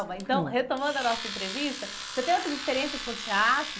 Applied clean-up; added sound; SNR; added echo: none; Domestic sounds, home sounds; 8 dB; none.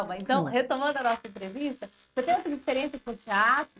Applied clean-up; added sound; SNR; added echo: neural mask model RNNoise.